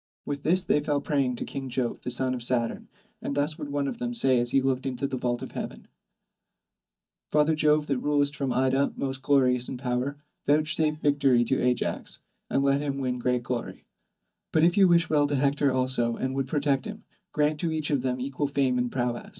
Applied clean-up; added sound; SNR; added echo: neural mask model DeepFilterNet 3.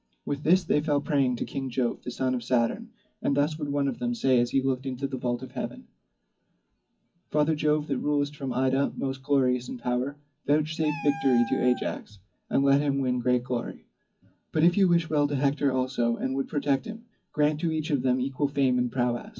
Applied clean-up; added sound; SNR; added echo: classical method WPE with log-MMSE.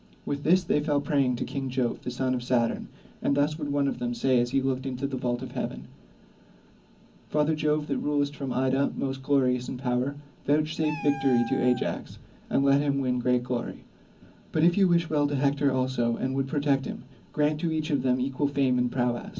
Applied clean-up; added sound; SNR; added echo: none; Meow; 15 dB; reverberation time 0.4 s.